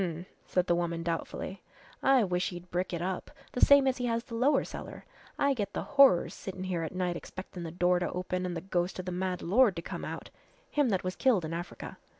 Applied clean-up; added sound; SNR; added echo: none; none; none; none.